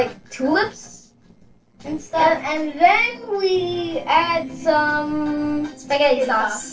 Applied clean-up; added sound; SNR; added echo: neural separator model SepFormer DNS4.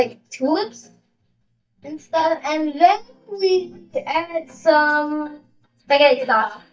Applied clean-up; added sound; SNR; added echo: neural mask model DeepFilterNet 3.